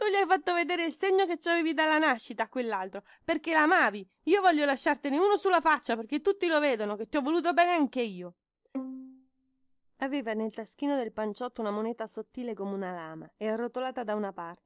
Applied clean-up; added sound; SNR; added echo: neural separator model SepFormer DNS4.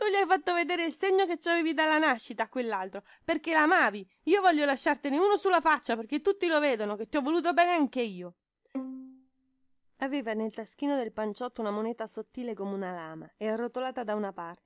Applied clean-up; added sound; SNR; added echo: none; Bowed string instrument; 15 dB; none.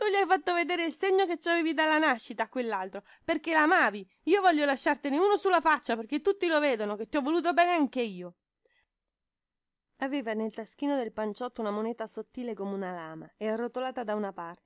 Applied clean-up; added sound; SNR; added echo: none; none; none; none.